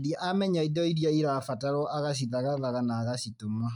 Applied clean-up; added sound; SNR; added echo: neural mask model DeepFilterNet 3.